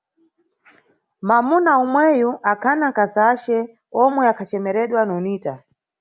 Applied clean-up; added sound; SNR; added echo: none; none; none; none.